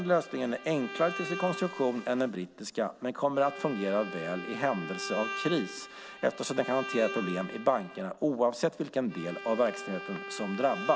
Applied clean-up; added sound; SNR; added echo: none; Bowed string instrument; 11 dB; none.